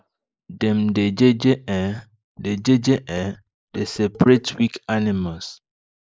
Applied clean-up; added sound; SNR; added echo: neural mask model Resemble Enhance denoiser.